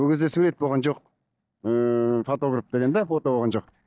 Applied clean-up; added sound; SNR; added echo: neural mask model DeepFilterNet 3.